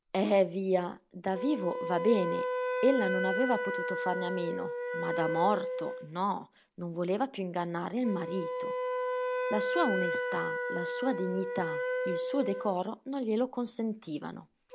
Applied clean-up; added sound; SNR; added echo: none; Wind instrument, woodwind instrument; 2 dB; none.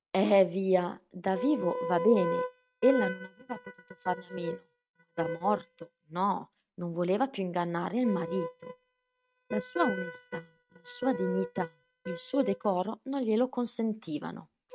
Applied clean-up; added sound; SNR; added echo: neural mask model RNNoise.